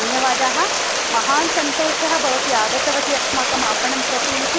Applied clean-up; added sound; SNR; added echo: none; Stream; -2 dB; none.